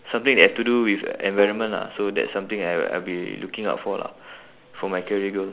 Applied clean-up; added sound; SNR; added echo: none; Bowed string instrument; 13 dB; none.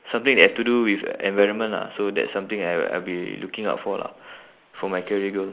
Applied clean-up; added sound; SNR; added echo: neural mask model Resemble Enhance denoiser.